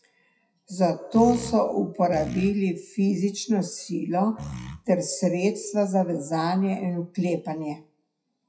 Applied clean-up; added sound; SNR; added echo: classical method WPE with log-MMSE.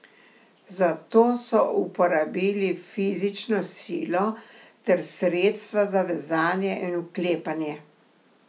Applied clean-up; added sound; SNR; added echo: none; none; none; none.